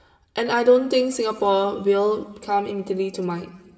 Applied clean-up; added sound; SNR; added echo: none; none; none; reverberation time 1.5 s.